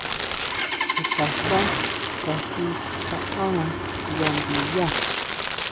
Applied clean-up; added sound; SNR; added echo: none; Engine starting + Crumpling, crinkling; -4 dB; none.